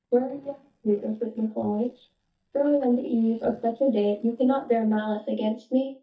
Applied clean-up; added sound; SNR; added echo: neural mask model DeepFilterNet 3.